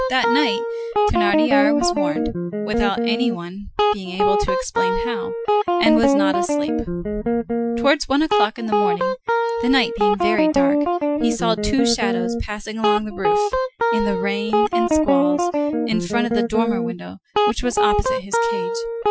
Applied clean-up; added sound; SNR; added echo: classical method Wiener filter.